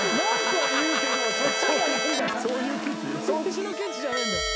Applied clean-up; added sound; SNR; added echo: none; Keyboard (musical); 0 dB; none.